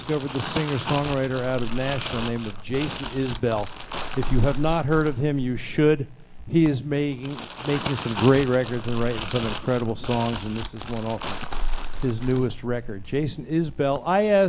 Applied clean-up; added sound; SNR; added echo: none; Crumpling, crinkling; 5 dB; none.